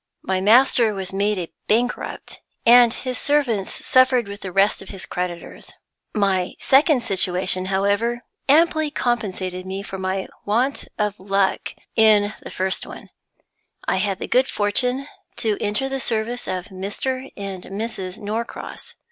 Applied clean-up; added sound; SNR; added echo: none; none; none; none.